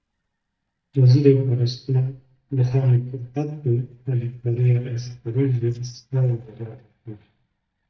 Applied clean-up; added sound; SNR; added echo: neural mask model DeepFilterNet 3.